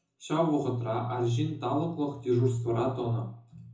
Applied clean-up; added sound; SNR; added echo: none; none; none; reverberation time 0.5 s.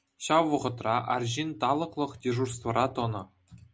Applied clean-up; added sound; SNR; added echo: none; none; none; none.